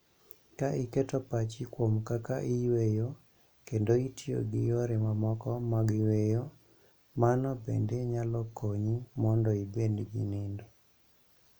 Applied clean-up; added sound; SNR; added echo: none; none; none; none.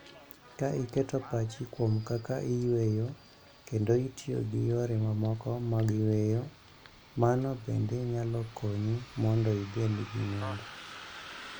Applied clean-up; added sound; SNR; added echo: none; Bus; 19 dB; none.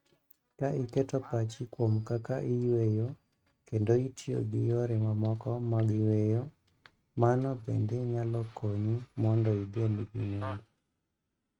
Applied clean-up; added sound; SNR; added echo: neural mask model RNNoise.